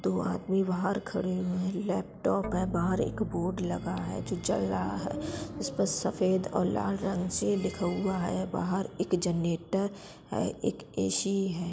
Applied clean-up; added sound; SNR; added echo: none; Organ; 10 dB; none.